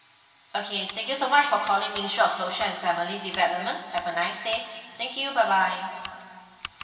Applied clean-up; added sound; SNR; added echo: none; Scissors; 16 dB; reverberation time 2.4 s.